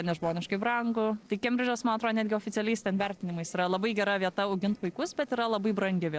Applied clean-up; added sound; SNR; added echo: neural separator model SepFormer DNS4.